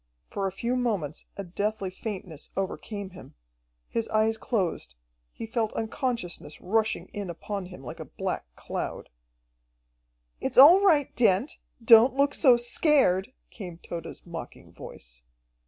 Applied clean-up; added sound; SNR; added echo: none; none; none; none.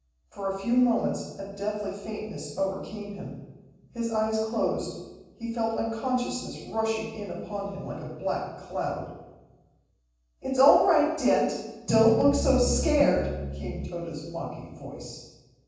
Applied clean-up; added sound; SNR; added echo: none; Piano; 2 dB; reverberation time 1.2 s.